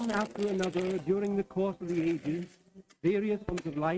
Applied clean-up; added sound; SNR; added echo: neural mask model RNNoise.